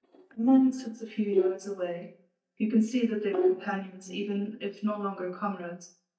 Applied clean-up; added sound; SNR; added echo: neural mask model DeepFilterNet 3.